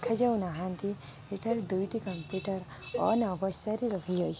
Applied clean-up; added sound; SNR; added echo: none; Cowbell; 13 dB; none.